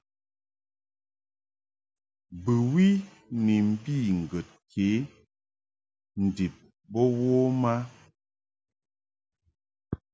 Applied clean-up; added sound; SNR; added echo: none; none; none; none.